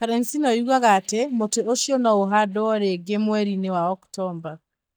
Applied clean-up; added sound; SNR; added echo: neural mask model DeepFilterNet 3.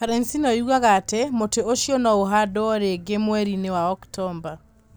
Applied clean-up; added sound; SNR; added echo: none; none; none; none.